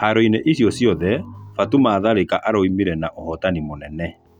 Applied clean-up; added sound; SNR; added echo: none; none; none; none.